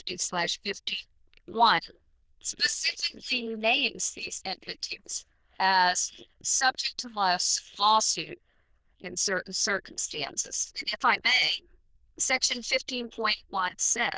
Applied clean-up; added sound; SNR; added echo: neural diffusion model UNIVERSE++.